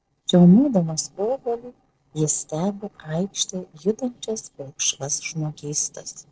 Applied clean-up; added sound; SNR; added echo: neural separator model SepFormer DNS4.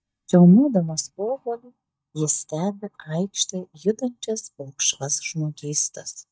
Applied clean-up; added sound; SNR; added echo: neural mask model DeepFilterNet 3.